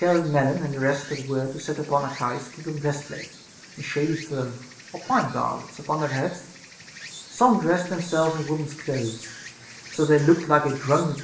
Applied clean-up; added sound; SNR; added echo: none; Insect; 17 dB; reverberation time 0.7 s.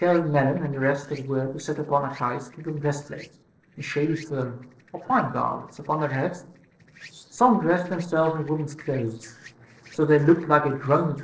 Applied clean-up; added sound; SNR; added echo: neural separator model SepFormer DNS4.